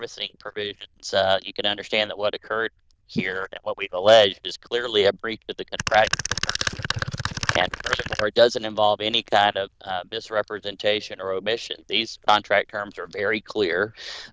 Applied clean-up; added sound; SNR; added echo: neural diffusion model UNIVERSE++.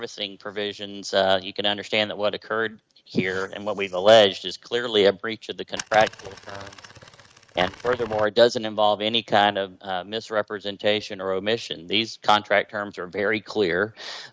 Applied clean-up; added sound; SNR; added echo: neural mask model RNNoise.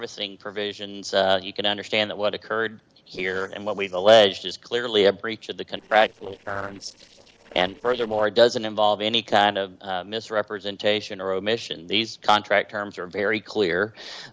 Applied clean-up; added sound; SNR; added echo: neural separator model SepFormer DNS4.